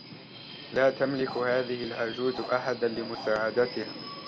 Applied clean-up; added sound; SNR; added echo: none; Bark + Subway, metro, underground; 12 dB; none.